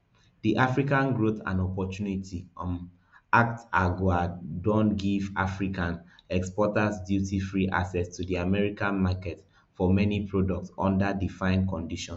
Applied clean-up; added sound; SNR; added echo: none; none; none; none.